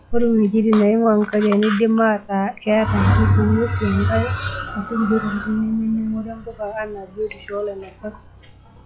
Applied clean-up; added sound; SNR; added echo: classical method log-MMSE.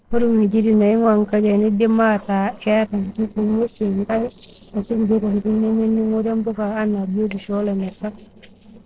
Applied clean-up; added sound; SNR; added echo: neural separator model SepFormer DNS4.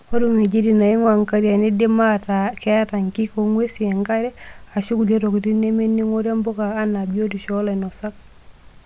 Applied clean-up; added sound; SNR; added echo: none; none; none; none.